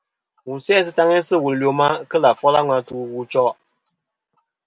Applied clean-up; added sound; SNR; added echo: none; none; none; none.